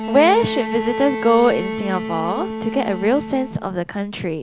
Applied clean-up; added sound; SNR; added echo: none; Bowed string instrument; 7 dB; none.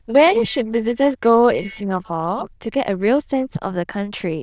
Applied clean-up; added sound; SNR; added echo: neural diffusion model UNIVERSE++.